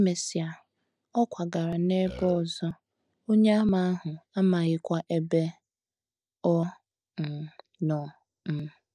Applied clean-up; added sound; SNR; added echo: neural mask model DeepFilterNet 3.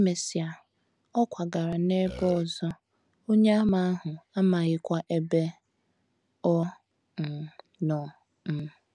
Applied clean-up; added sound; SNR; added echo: none; Burping, eructation; 12 dB; none.